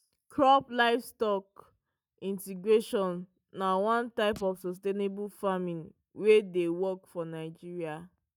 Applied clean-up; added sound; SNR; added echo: neural mask model DeepFilterNet 3.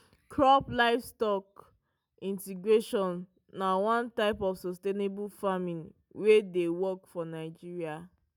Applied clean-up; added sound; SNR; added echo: none; none; none; none.